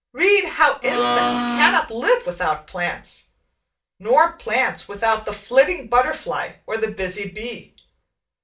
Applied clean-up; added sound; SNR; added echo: none; Domestic sounds, home sounds; -1 dB; reverberation time 0.3 s.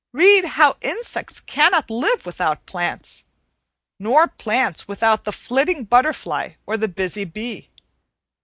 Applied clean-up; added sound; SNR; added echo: none; none; none; none.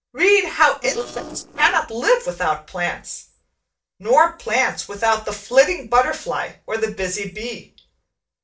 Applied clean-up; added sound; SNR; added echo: neural separator model SepFormer DNS4.